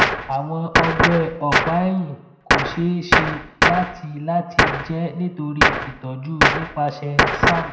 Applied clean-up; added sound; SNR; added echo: none; Gunshot, gunfire; -3 dB; reverberation time 0.7 s.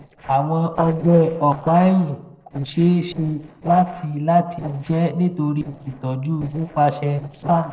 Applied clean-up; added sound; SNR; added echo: neural separator model SepFormer DNS4.